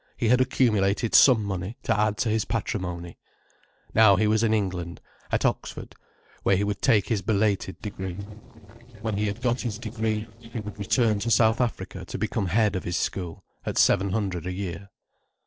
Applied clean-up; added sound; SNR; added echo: neural separator model SepFormer DNS4.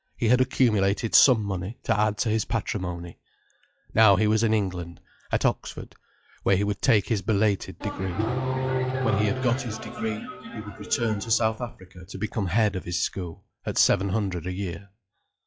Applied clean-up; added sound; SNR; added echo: classical method log-MMSE.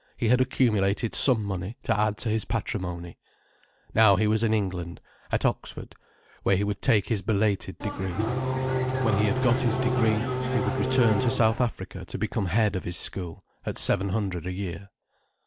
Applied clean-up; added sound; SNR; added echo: none; Race car, auto racing / Engine starting; 1 dB; none.